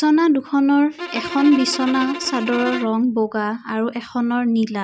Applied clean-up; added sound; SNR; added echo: none; Bowed string instrument; 11 dB; none.